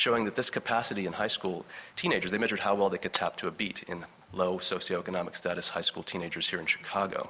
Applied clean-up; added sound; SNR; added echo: none; Shatter; 18 dB; none.